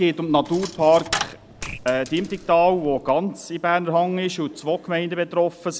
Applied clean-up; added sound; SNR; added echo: none; Coin (dropping); 13 dB; none.